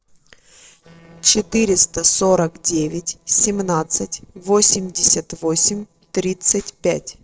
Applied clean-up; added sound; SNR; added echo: neural separator model SepFormer DNS4.